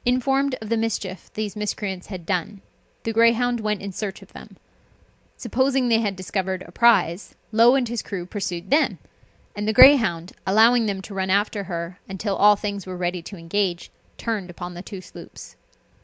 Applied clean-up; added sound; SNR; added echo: none; none; none; none.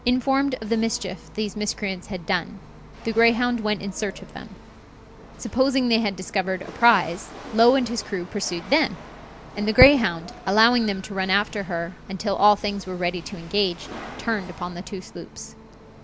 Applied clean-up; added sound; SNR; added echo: none; Rattle / Chatter / Hiss / Engine / Mechanisms; 17 dB; none.